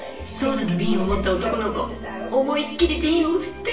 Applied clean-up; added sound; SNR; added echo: none; none; none; reverberation time 0.8 s.